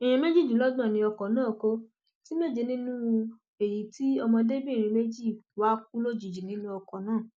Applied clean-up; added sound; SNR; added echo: none; none; none; none.